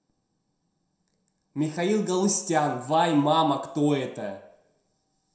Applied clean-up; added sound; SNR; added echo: none; none; none; reverberation time 0.7 s.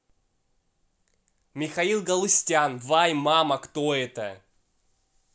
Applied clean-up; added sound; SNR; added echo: none; none; none; none.